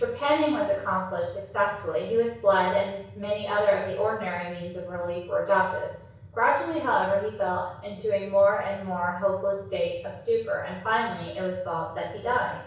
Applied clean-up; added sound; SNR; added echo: none; none; none; reverberation time 0.6 s.